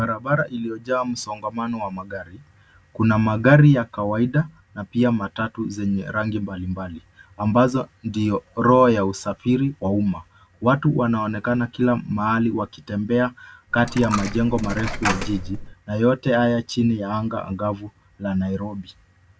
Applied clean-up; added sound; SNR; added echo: none; Coin (dropping); 6 dB; none.